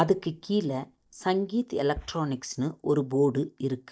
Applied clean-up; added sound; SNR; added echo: neural mask model DeepFilterNet 3.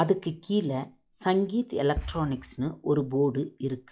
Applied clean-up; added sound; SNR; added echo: classical method log-MMSE.